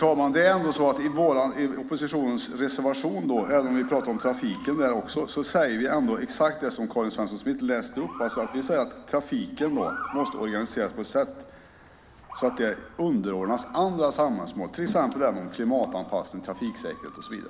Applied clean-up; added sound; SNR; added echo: none; Motor vehicle (road) / Siren; 18 dB; none.